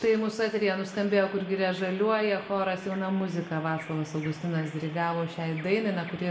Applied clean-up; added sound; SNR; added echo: none; Bird vocalization, bird call, bird song; 18 dB; reverberation time 0.7 s.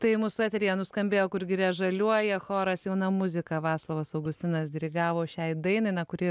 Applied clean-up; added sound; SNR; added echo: none; none; none; none.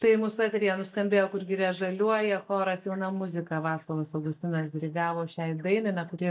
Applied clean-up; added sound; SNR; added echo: neural mask model DeepFilterNet 3.